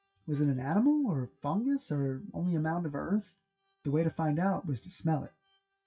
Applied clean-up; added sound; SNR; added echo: classical method WPE with log-MMSE.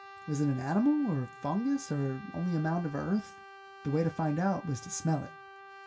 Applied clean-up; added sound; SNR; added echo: none; Brass instrument; 17 dB; reverberation time 0.2 s.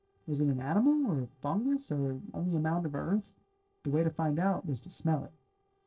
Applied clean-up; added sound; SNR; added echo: neural separator model SepFormer DNS4.